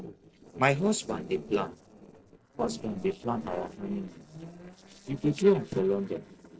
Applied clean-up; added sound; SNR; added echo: neural separator model SepFormer DNS4.